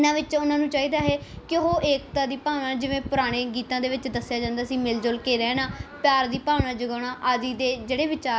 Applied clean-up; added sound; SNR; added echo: none; none; none; none.